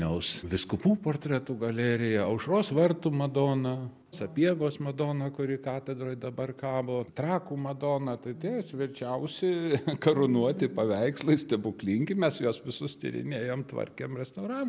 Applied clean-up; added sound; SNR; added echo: none; none; none; none.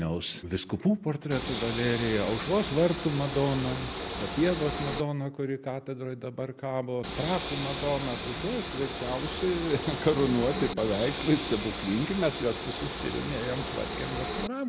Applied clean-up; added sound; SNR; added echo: none; Train; 5 dB; none.